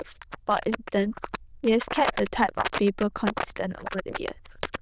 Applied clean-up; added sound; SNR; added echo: neural diffusion model UNIVERSE++.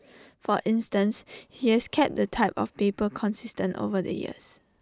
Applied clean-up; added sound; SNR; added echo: none; none; none; none.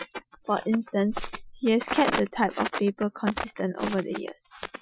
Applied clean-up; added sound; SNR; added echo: classical method Wiener filter.